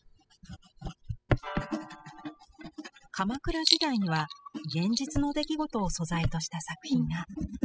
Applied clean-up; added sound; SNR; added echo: classical method spectral subtraction.